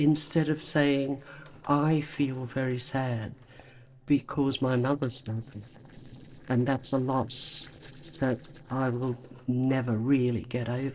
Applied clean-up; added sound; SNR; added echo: neural separator model SepFormer DNS4.